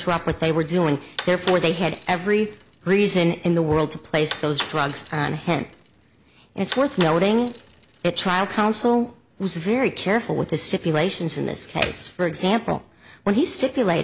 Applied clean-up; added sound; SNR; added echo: none; Bicycle; 13 dB; none.